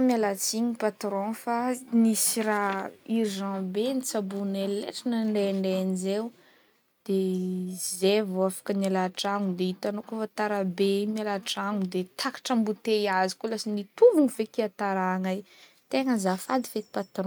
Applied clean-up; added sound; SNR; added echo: none; none; none; none.